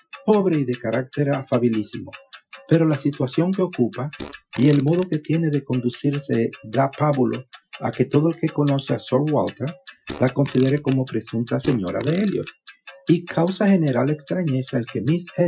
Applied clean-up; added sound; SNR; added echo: classical method Wiener filter.